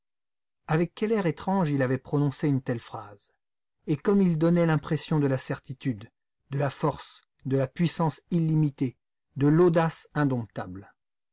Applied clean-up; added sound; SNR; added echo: none; none; none; none.